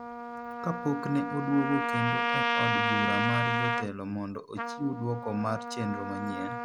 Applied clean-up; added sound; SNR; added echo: none; Trumpet; -1 dB; none.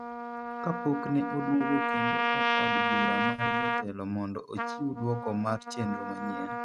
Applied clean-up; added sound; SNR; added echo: neural mask model RNNoise.